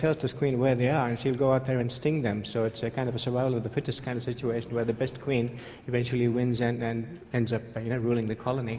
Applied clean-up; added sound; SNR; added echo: none; none; none; none.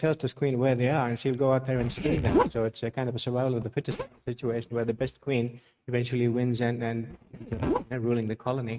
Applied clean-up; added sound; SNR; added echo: neural mask model RNNoise.